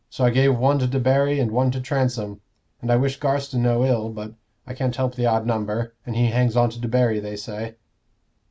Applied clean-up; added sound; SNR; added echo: none; none; none; none.